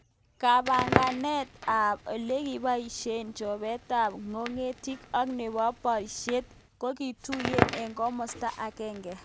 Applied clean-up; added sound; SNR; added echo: none; Crackle; 6 dB; none.